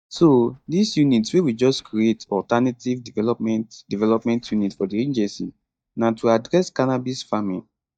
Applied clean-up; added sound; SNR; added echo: neural mask model DeepFilterNet 3.